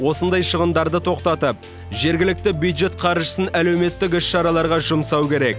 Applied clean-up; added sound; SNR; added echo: none; none; none; none.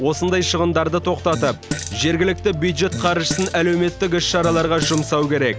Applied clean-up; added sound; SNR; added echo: none; Fart; 12 dB; none.